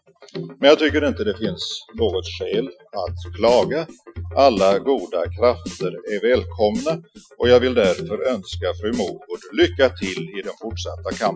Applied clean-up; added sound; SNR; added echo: classical method Wiener filter.